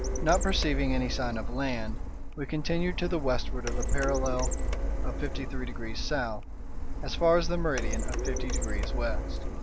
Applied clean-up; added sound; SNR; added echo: none; Printer; -2 dB; none.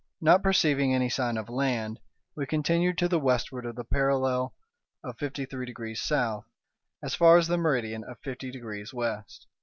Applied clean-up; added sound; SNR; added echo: none; none; none; none.